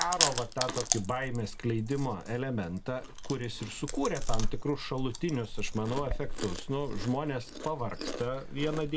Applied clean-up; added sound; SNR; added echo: none; Chewing, mastication; 1 dB; none.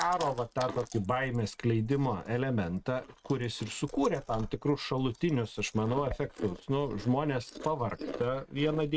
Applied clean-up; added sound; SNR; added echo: neural mask model RNNoise.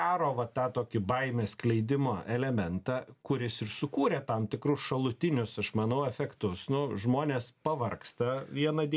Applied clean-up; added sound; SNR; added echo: none; none; none; none.